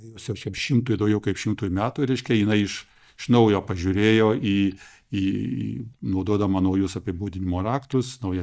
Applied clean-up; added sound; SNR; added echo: neural mask model DeepFilterNet 3.